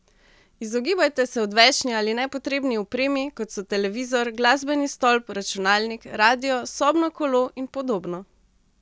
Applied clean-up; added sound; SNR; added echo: none; none; none; none.